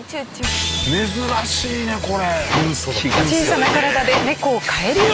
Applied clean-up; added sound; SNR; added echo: none; none; none; none.